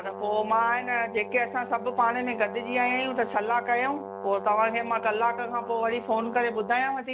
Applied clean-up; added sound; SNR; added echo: none; Brass instrument; 11 dB; none.